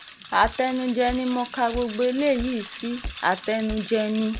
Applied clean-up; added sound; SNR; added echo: none; Bicycle; 9 dB; none.